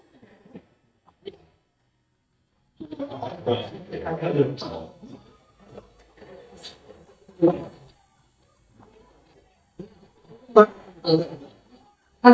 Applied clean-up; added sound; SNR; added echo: neural mask model DeepFilterNet 3.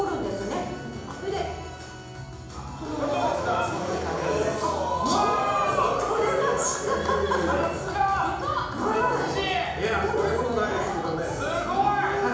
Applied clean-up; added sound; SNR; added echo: none; Organ; 19 dB; reverberation time 1.0 s.